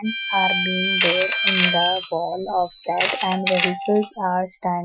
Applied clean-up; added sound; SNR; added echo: classical method Wiener filter.